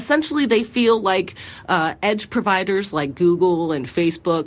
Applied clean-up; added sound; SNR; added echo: none; none; none; none.